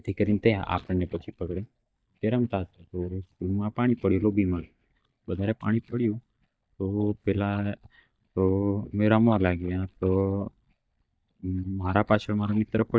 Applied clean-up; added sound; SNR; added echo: neural mask model DeepFilterNet 3.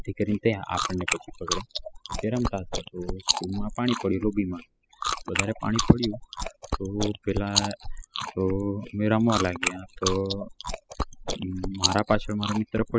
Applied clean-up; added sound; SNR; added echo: classical method spectral subtraction.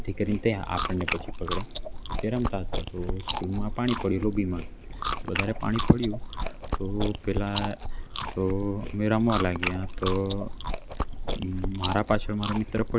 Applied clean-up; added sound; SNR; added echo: none; Chewing, mastication; 2 dB; none.